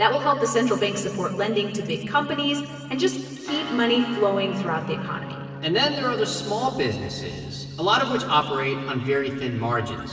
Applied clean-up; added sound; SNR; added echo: none; Guitar; 13 dB; reverberation time 2.3 s.